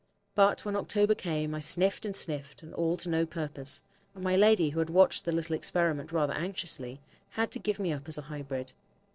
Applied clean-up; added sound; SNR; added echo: neural separator model SepFormer DNS4.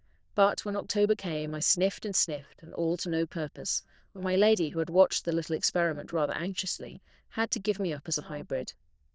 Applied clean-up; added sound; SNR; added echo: neural diffusion model UNIVERSE++.